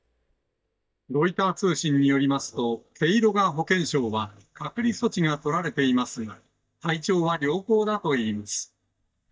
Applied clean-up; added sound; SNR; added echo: neural mask model DeepFilterNet 3.